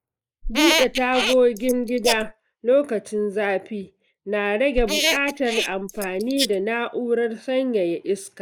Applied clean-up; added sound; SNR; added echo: neural mask model Resemble Enhance denoiser.